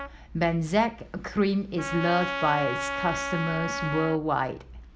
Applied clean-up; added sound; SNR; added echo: none; Trumpet; 7 dB; none.